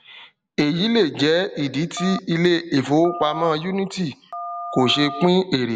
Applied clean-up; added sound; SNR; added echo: none; Telephone; 12 dB; none.